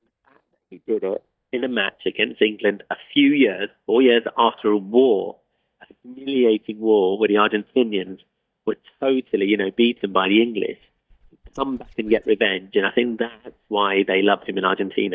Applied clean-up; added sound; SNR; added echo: neural mask model DeepFilterNet 3.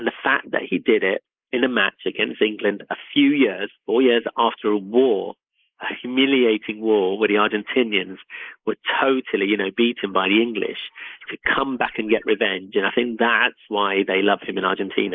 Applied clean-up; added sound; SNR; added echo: neural mask model Resemble Enhance denoiser.